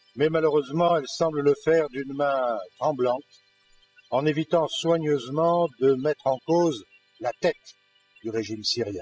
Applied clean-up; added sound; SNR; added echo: classical method spectral subtraction.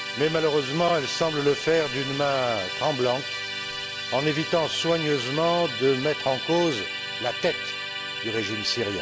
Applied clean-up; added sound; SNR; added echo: none; Musical instrument; 6 dB; none.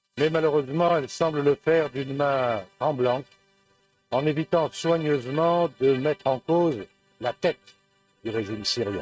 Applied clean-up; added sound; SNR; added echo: neural mask model RNNoise.